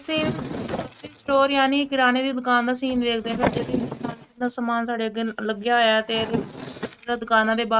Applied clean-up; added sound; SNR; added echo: neural mask model RNNoise.